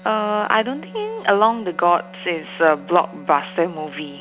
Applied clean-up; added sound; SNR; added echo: none; Bowed string instrument; 20 dB; none.